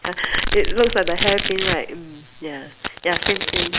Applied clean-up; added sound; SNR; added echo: none; Domestic sounds, home sounds; 0 dB; none.